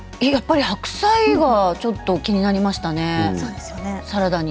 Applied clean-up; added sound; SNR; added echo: none; none; none; none.